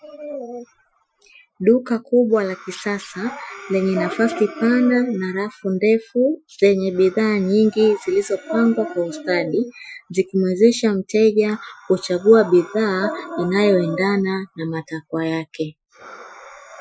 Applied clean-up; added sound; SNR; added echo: classical method Wiener filter.